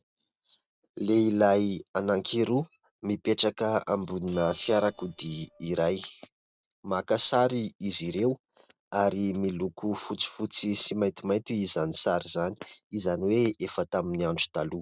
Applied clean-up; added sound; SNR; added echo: neural separator model SepFormer DNS4.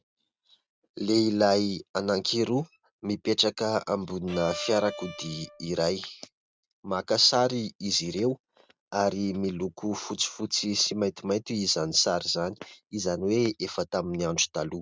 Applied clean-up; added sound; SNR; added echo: none; Bowed string instrument; 12 dB; none.